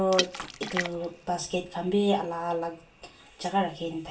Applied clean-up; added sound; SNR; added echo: none; Water / Splash, splatter; 8 dB; reverberation time 0.3 s.